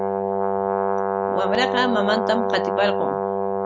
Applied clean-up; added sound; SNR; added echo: none; Brass instrument; -3 dB; none.